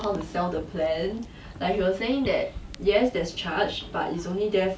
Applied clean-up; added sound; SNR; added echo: none; none; none; none.